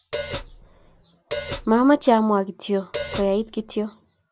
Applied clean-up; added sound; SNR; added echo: none; Hi-hat; 8 dB; none.